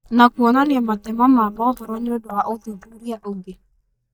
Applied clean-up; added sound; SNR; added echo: neural mask model DeepFilterNet 3.